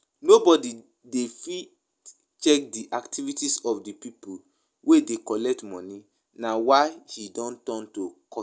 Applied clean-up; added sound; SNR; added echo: none; none; none; none.